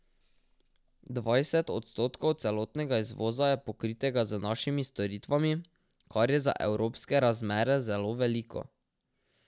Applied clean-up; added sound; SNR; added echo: none; none; none; none.